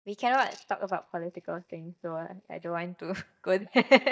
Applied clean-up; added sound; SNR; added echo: neural mask model DeepFilterNet 3.